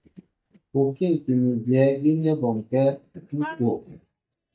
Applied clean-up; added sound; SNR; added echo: neural mask model DeepFilterNet 3.